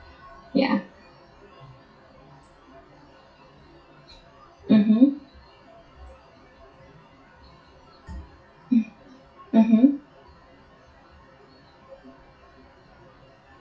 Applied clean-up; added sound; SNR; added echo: classical method WPE with log-MMSE.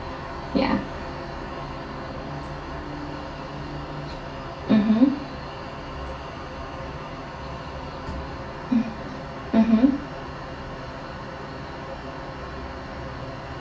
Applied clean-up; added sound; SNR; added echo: none; Organ; 12 dB; reverberation time 0.2 s.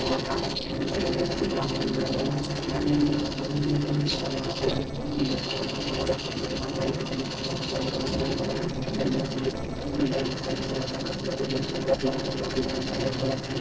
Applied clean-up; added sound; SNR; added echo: neural separator model SepFormer DNS4.